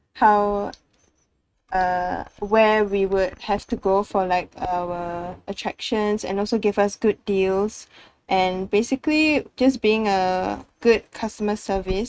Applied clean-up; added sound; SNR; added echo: neural mask model RNNoise.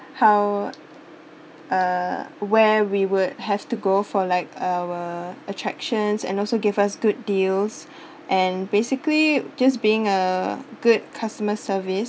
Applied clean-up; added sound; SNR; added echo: none; none; none; none.